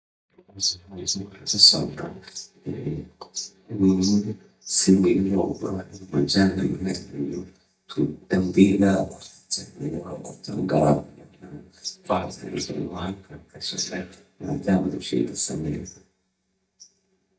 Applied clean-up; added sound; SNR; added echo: neural mask model DeepFilterNet 3.